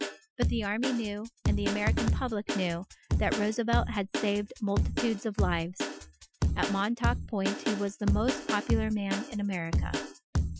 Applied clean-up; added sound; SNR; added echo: classical method Wiener filter.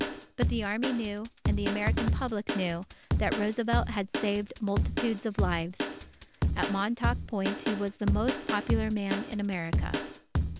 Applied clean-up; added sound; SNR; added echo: none; Drum kit; 0 dB; none.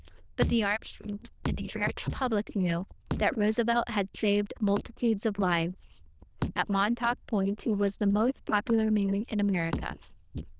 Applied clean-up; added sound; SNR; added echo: neural diffusion model UNIVERSE++.